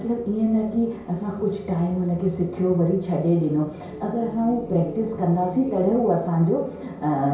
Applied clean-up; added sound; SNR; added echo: none; none; none; reverberation time 0.6 s.